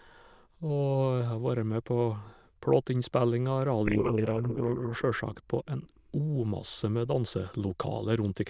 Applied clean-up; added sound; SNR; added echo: neural diffusion model UNIVERSE++.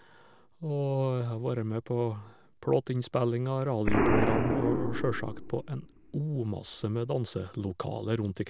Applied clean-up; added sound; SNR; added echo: none; Explosion; 3 dB; none.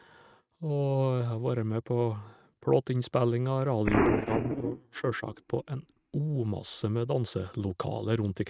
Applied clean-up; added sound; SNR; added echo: neural mask model RNNoise.